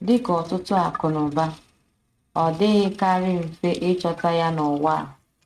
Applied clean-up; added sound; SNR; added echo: neural mask model RNNoise.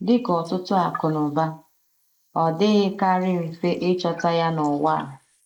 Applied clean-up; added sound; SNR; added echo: neural mask model Resemble Enhance denoiser.